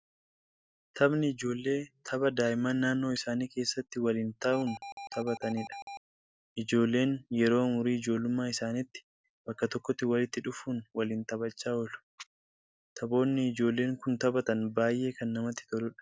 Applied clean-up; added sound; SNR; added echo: none; Alarm; 12 dB; none.